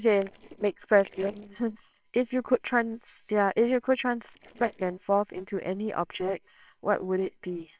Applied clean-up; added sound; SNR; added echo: neural separator model SepFormer WHAMR!.